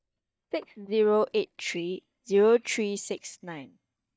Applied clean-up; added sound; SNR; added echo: neural mask model DeepFilterNet 3.